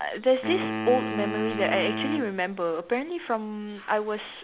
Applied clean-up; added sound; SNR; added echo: none; Wind instrument, woodwind instrument; 5 dB; none.